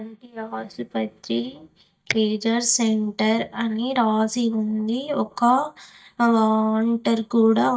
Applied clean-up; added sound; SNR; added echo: neural mask model DeepFilterNet 3.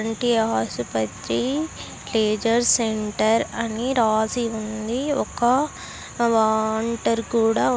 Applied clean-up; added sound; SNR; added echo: none; none; none; none.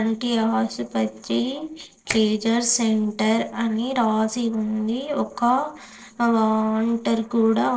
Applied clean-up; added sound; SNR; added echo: neural separator model SepFormer DNS4.